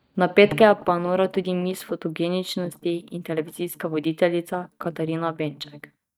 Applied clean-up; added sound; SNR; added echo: neural mask model DeepFilterNet 3.